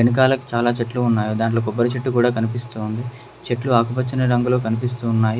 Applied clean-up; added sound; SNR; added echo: none; none; none; none.